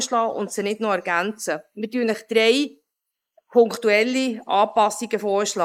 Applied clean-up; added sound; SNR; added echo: neural mask model Resemble Enhance denoiser.